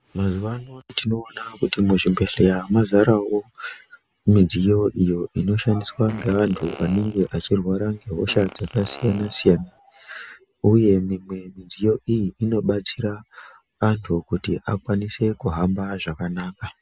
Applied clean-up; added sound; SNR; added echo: none; Fart; 20 dB; none.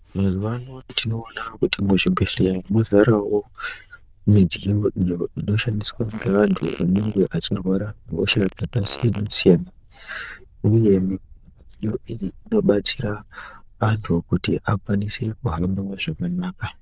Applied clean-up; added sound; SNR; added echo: neural diffusion model UNIVERSE++.